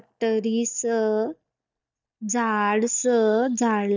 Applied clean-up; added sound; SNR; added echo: neural mask model DeepFilterNet 3.